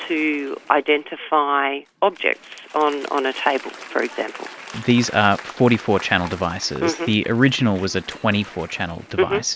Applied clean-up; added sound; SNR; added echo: none; Applause / Crowd; 19 dB; none.